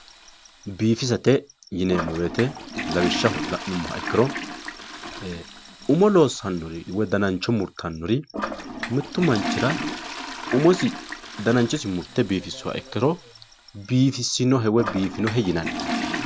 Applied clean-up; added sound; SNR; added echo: none; Toilet flush; 9 dB; none.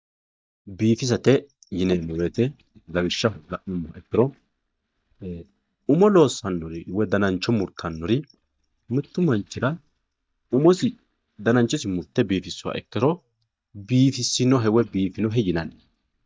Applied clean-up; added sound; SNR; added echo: neural mask model DeepFilterNet 3.